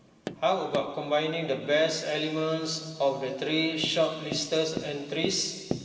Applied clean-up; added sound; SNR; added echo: none; Tap; 13 dB; reverberation time 2.5 s.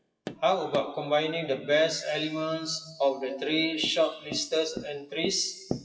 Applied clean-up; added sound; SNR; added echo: classical method WPE with log-MMSE.